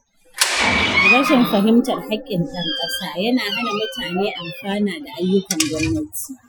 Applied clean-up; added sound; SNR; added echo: classical method Wiener filter.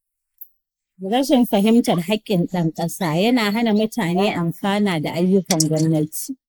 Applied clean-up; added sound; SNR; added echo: neural mask model Resemble Enhance denoiser.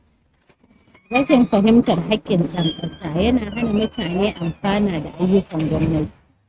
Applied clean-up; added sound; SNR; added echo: neural mask model RNNoise.